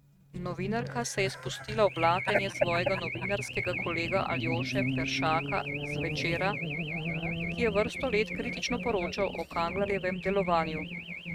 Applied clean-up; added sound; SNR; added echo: neural mask model RNNoise.